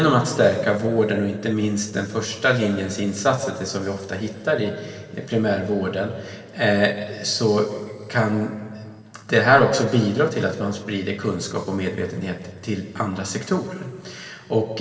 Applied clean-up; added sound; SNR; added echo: none; none; none; reverberation time 2.2 s.